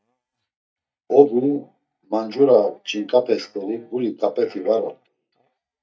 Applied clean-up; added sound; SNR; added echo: neural mask model DeepFilterNet 3.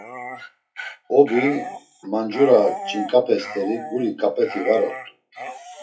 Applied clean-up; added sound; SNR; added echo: classical method WPE with log-MMSE.